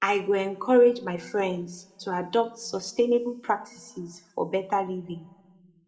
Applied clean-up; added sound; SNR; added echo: none; none; none; reverberation time 1.5 s.